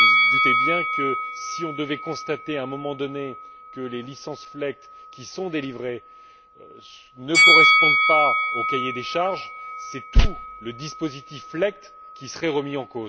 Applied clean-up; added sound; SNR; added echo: none; Bell; -4 dB; none.